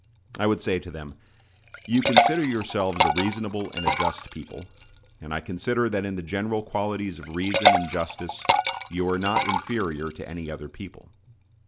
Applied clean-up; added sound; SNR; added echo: none; Liquid; -1 dB; none.